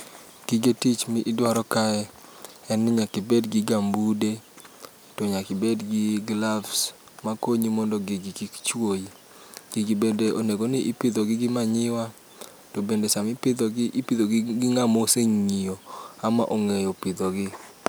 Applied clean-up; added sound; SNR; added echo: none; none; none; none.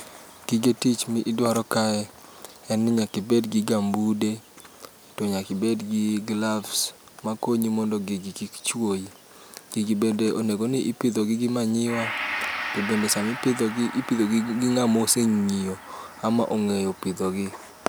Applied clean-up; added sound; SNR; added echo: none; Gong; 15 dB; none.